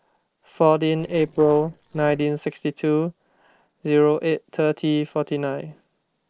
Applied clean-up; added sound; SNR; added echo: neural separator model SepFormer DNS4.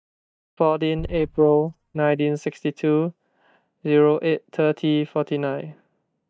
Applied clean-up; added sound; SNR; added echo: neural mask model DeepFilterNet 3.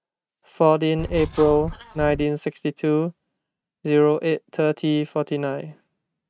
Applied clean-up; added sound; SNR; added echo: neural mask model RNNoise.